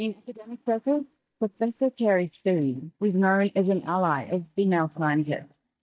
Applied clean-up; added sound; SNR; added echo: neural mask model DeepFilterNet 3.